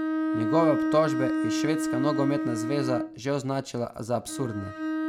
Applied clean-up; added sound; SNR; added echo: none; Bowed string instrument; 0 dB; none.